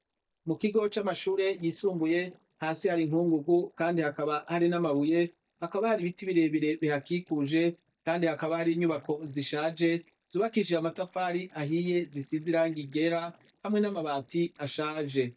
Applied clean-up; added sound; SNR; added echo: neural mask model DeepFilterNet 3.